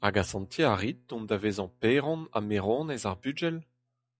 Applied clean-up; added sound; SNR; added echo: classical method log-MMSE.